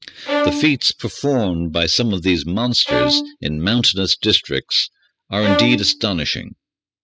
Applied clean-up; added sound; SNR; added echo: classical method spectral subtraction.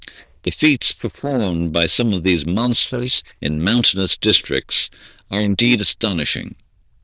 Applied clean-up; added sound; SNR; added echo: neural diffusion model UNIVERSE++.